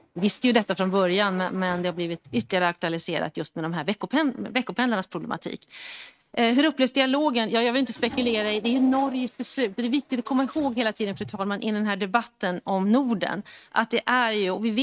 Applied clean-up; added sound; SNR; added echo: neural mask model RNNoise.